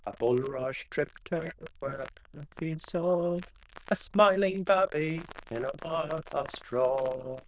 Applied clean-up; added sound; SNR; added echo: neural diffusion model UNIVERSE++.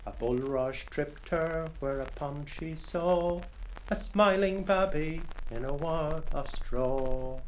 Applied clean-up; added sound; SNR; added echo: none; Crackle; 5 dB; none.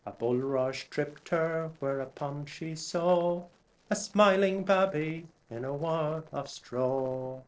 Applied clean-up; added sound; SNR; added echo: neural separator model SepFormer DNS4.